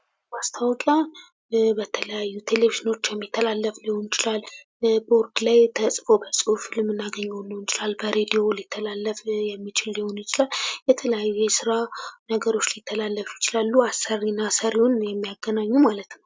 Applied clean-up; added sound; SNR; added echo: none; none; none; none.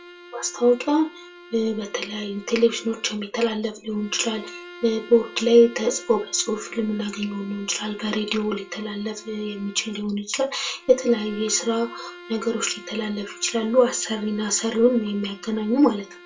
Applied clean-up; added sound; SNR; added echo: none; Bowed string instrument; 20 dB; reverberation time 0.2 s.